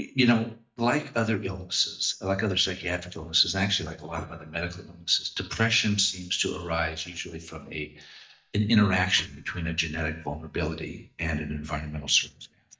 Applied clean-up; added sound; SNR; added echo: neural mask model DeepFilterNet 3.